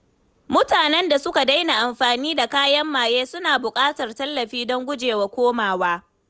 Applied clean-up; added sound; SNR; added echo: none; none; none; none.